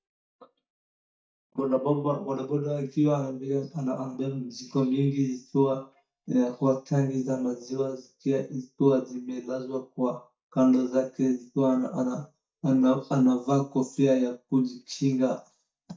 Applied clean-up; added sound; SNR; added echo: neural mask model DeepFilterNet 3.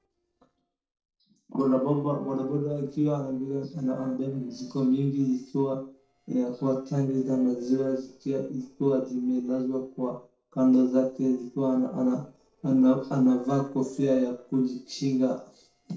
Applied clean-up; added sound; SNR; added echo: neural separator model SepFormer DNS4.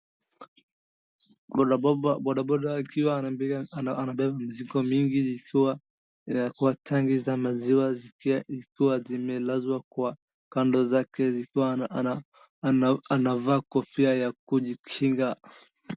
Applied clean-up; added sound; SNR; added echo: none; none; none; none.